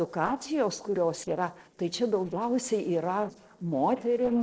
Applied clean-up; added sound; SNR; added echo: neural separator model SepFormer DNS4.